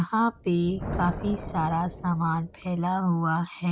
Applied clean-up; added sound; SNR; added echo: none; Thunder; 12 dB; none.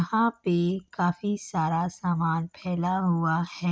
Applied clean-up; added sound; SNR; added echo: none; none; none; none.